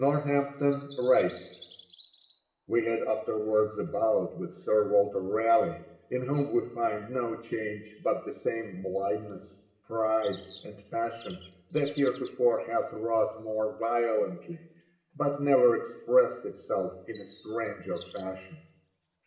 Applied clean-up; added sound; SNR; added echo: none; Bird vocalization, bird call, bird song; 19 dB; reverberation time 0.8 s.